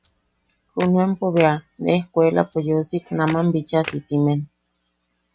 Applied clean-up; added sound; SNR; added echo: none; Camera; 16 dB; none.